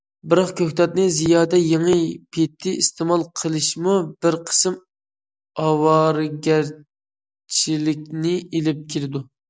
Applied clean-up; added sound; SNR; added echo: none; none; none; none.